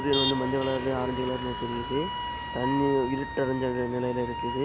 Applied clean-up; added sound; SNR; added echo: none; Wind instrument, woodwind instrument + Motor vehicle (road); 4 dB; none.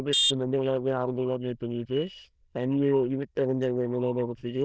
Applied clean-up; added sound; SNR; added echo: neural diffusion model UNIVERSE++.